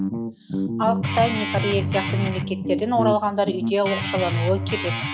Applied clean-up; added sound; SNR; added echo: none; Guitar; 1 dB; reverberation time 0.5 s.